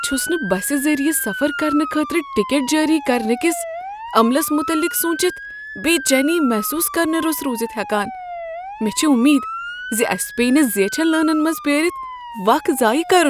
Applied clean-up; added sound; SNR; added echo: none; Motor vehicle (road) / Siren; 11 dB; none.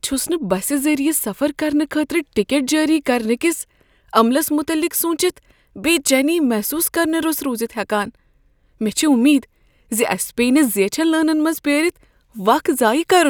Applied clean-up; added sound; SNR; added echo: none; none; none; none.